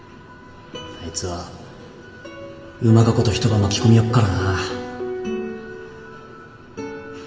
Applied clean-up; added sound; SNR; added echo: none; Piano; 8 dB; reverberation time 1.1 s.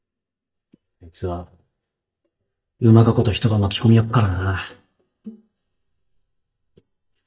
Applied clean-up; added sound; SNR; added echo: neural mask model DeepFilterNet 3.